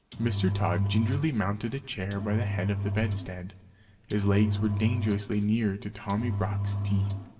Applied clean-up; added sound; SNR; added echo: none; Engine; 2 dB; reverberation time 1.7 s.